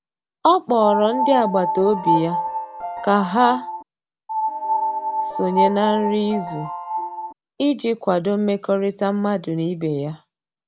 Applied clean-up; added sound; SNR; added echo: none; Piano; 2 dB; none.